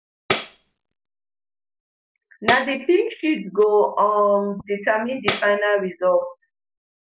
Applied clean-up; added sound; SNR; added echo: none; Tambourine; 9 dB; none.